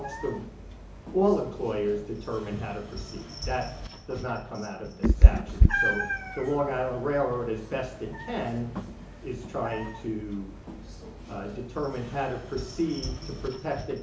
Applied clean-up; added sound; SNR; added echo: none; Meow; -3 dB; reverberation time 0.8 s.